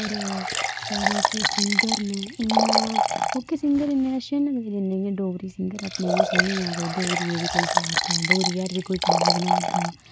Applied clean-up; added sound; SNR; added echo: none; Liquid; -1 dB; none.